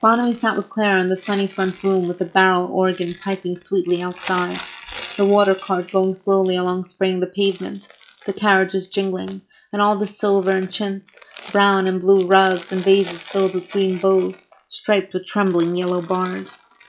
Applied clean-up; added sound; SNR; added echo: classical method log-MMSE.